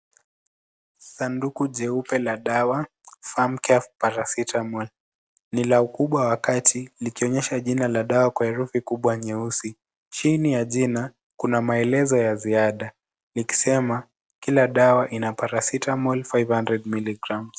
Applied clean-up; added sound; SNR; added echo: none; none; none; none.